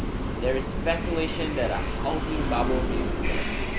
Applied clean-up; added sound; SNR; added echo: none; Train; -3 dB; none.